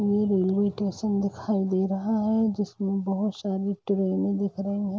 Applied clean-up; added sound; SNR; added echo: none; none; none; none.